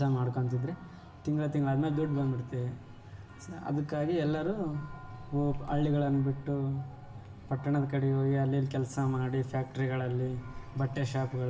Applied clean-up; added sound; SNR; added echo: none; Church bell; 17 dB; reverberation time 0.8 s.